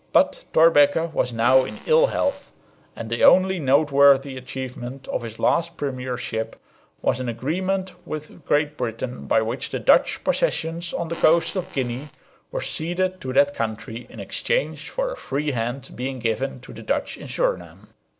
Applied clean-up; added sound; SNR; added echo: none; Fart; 18 dB; none.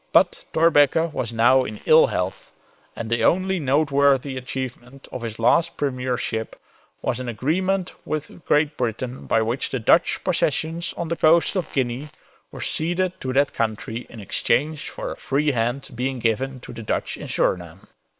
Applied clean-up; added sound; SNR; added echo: neural separator model SepFormer WHAM!.